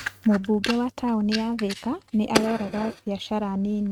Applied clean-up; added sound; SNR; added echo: neural mask model RNNoise.